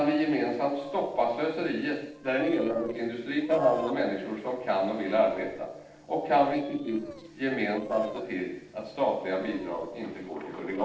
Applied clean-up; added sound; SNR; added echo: neural separator model SepFormer DNS4.